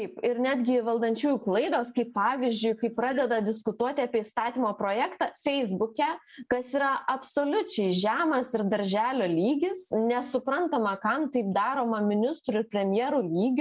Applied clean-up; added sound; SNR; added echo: neural mask model Resemble Enhance denoiser.